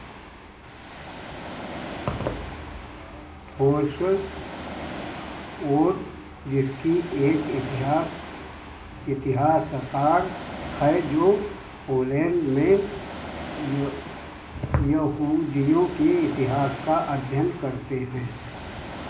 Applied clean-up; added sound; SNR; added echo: none; Ocean; 12 dB; reverberation time 0.5 s.